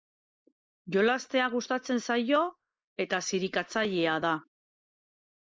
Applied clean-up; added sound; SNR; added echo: neural mask model Resemble Enhance denoiser.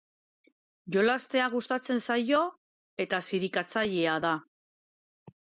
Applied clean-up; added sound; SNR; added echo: none; none; none; none.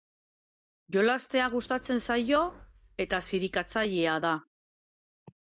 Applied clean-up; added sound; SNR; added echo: neural mask model DeepFilterNet 3.